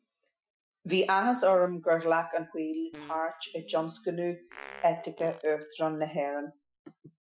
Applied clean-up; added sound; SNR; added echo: classical method Wiener filter.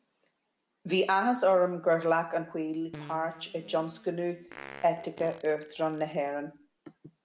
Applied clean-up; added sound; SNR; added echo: none; Fart; 19 dB; none.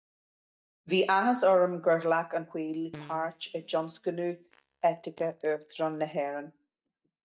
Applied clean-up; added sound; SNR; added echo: neural mask model DeepFilterNet 3.